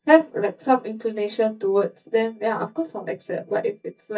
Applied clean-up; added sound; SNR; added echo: neural mask model DeepFilterNet 3.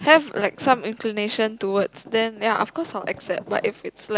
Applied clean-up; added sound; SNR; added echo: none; none; none; none.